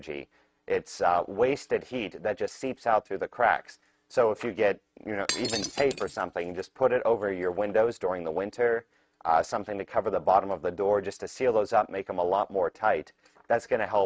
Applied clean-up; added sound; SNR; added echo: neural mask model RNNoise.